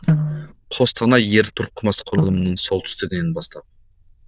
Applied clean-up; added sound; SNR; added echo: neural diffusion model UNIVERSE++.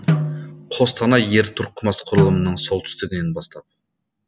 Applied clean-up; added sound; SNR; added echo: none; Snare drum; 5 dB; none.